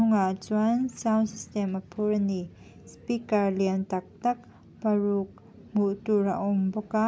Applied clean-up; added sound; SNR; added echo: none; none; none; none.